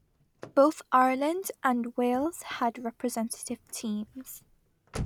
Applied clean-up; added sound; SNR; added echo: none; Slam / Car; 17 dB; none.